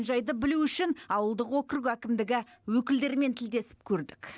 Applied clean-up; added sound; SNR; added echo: none; none; none; none.